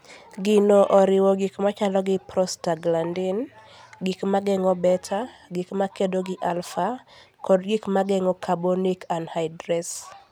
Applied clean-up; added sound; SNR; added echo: none; none; none; none.